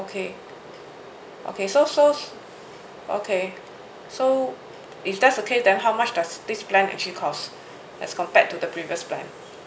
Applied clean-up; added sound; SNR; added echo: none; none; none; none.